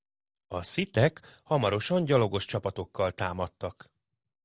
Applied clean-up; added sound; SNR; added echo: none; none; none; none.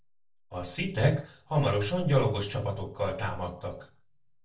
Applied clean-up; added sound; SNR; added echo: none; none; none; reverberation time 0.3 s.